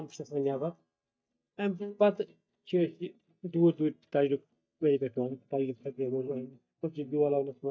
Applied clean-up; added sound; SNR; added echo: neural mask model DeepFilterNet 3.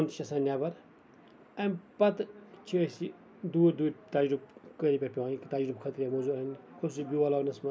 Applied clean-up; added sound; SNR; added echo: none; none; none; none.